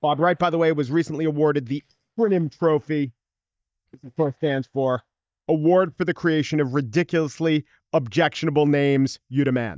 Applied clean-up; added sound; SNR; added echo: neural mask model DeepFilterNet 3.